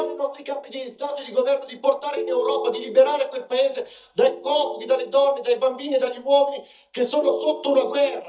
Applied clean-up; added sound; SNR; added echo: neural mask model DeepFilterNet 3.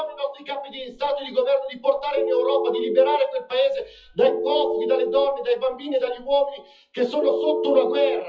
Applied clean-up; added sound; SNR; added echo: classical method WPE with log-MMSE.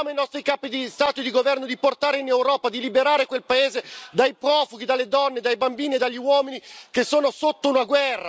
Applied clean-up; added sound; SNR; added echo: none; none; none; none.